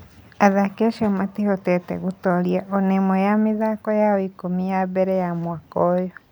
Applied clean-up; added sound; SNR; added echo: none; none; none; none.